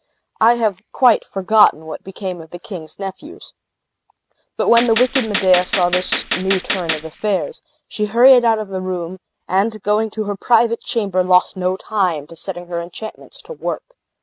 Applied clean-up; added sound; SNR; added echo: none; Gunshot, gunfire; 5 dB; none.